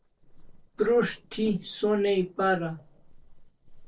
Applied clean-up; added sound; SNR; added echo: neural separator model SepFormer DNS4.